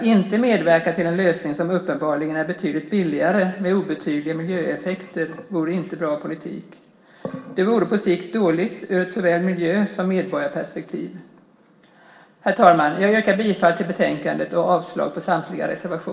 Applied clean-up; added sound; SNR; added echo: none; none; none; reverberation time 1.2 s.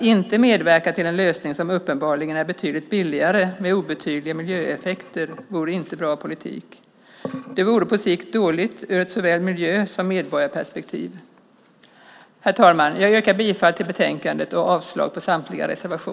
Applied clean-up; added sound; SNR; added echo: none; none; none; none.